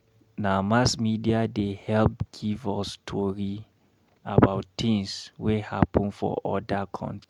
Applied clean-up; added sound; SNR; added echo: none; none; none; none.